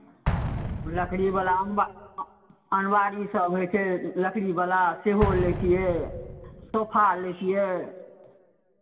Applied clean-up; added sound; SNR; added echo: none; Explosion; 9 dB; reverberation time 1.3 s.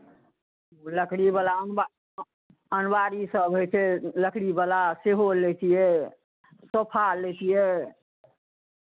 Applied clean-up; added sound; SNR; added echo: none; none; none; none.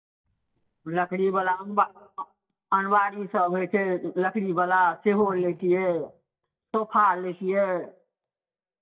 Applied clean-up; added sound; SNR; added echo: neural mask model DeepFilterNet 3.